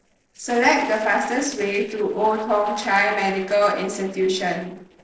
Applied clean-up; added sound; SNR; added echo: neural separator model SepFormer DNS4.